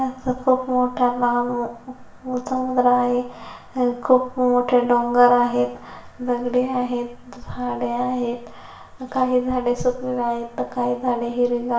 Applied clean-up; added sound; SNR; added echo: none; none; none; reverberation time 0.6 s.